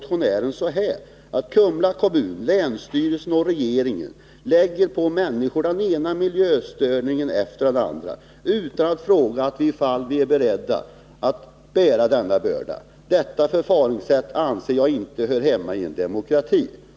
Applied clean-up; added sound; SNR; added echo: none; none; none; none.